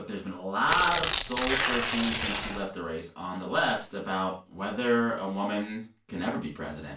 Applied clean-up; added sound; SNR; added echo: none; Tearing; -1 dB; reverberation time 0.3 s.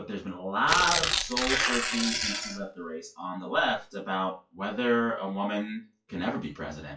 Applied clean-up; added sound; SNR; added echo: classical method WPE with log-MMSE.